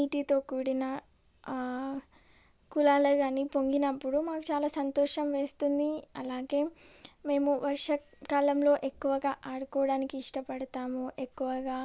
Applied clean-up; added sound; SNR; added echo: none; none; none; none.